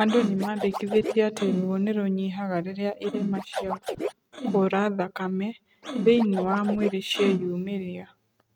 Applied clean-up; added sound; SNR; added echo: neural mask model RNNoise.